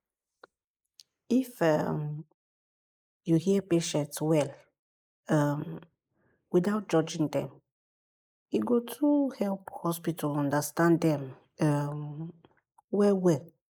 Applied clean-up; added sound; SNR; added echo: neural mask model Resemble Enhance denoiser.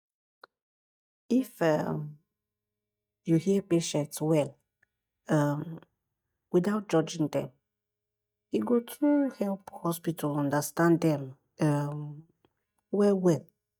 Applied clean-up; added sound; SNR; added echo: neural mask model DeepFilterNet 3.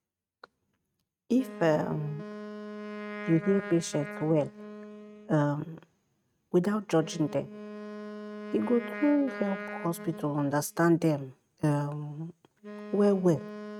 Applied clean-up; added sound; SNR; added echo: neural mask model RNNoise.